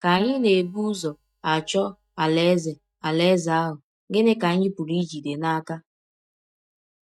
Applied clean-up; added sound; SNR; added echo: neural mask model DeepFilterNet 3.